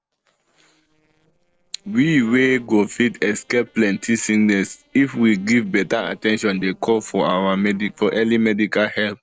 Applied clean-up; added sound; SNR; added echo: neural separator model SepFormer DNS4.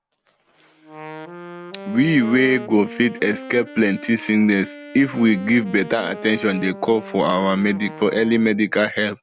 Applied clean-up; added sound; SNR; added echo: none; Wind instrument, woodwind instrument; 16 dB; none.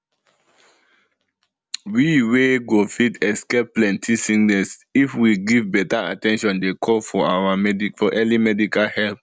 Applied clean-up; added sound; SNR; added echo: none; none; none; none.